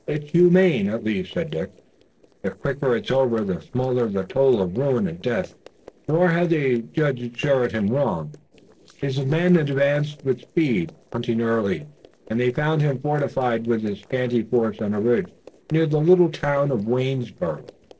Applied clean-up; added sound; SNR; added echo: neural separator model SepFormer DNS4.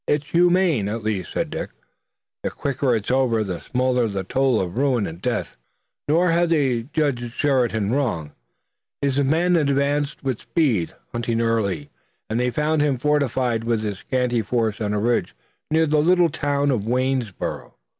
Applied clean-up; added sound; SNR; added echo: none; none; none; none.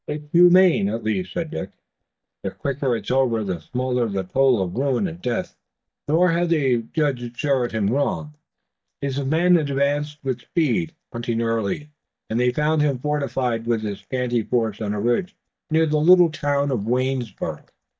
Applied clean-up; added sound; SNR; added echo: neural mask model DeepFilterNet 3.